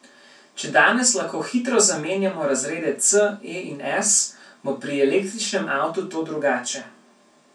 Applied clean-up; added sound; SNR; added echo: none; none; none; reverberation time 0.2 s.